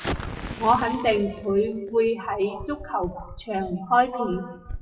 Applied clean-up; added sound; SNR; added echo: classical method WPE with log-MMSE.